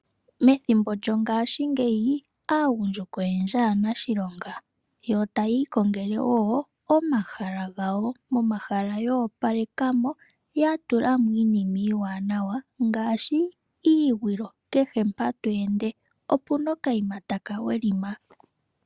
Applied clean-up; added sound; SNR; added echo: none; none; none; none.